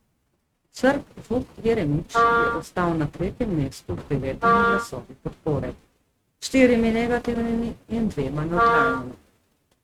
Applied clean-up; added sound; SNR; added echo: neural mask model RNNoise.